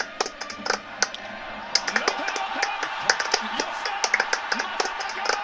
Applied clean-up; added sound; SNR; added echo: none; Clapping; -3 dB; reverberation time 0.6 s.